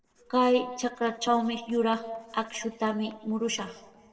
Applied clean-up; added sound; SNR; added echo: neural separator model SepFormer DNS4.